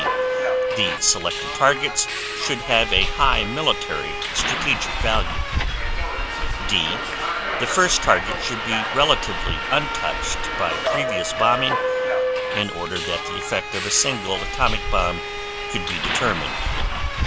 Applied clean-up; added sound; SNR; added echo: none; Subway, metro, underground; 0 dB; none.